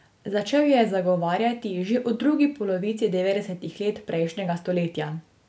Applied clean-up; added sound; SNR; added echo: none; none; none; none.